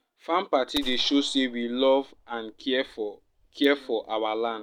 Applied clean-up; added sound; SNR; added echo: none; Gunshot, gunfire; 16 dB; none.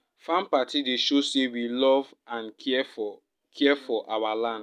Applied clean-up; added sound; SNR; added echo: none; none; none; none.